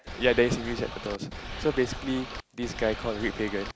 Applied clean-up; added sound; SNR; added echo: none; Boat, Water vehicle; 8 dB; none.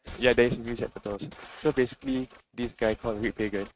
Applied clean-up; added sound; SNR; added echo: neural mask model RNNoise.